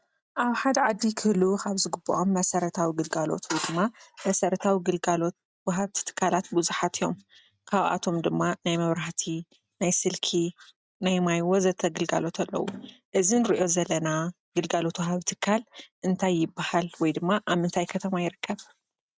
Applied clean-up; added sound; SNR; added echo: none; none; none; none.